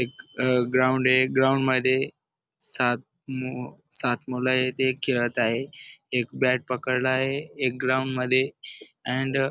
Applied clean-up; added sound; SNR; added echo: none; none; none; none.